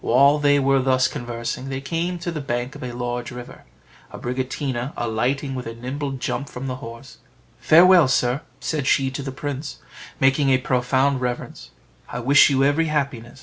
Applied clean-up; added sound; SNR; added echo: none; none; none; none.